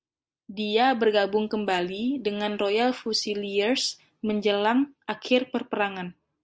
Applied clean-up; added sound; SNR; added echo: none; none; none; none.